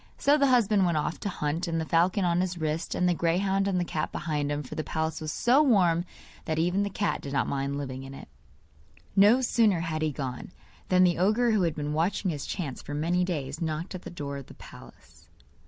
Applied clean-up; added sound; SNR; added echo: none; none; none; none.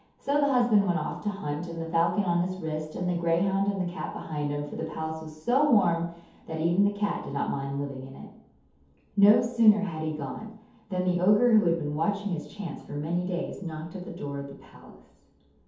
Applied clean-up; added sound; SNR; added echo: none; none; none; reverberation time 0.7 s.